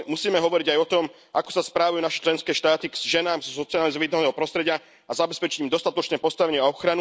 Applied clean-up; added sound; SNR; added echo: none; none; none; none.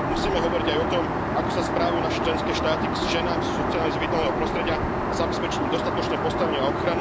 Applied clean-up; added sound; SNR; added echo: none; Aircraft; -3 dB; none.